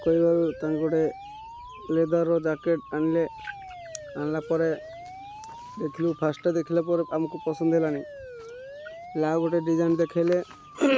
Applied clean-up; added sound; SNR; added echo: none; Siren; 16 dB; none.